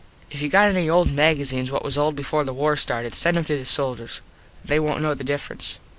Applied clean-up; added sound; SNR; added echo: none; none; none; none.